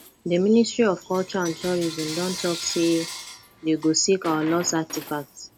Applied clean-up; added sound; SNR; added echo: none; Coin (dropping) / Bell; 14 dB; none.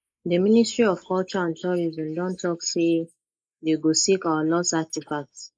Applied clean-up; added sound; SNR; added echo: neural mask model Resemble Enhance denoiser.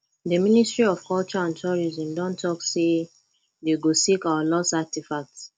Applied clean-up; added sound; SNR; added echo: none; none; none; none.